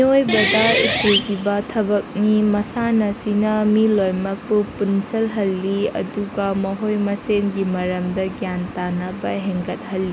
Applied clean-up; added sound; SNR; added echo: none; Guitar; 2 dB; none.